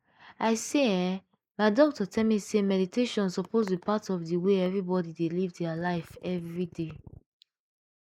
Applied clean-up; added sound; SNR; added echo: neural mask model Resemble Enhance denoiser.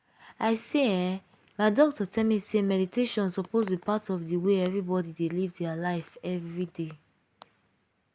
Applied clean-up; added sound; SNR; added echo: none; none; none; none.